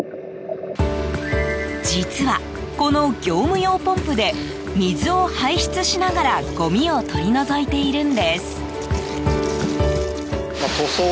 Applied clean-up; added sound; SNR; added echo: none; Fart; 18 dB; none.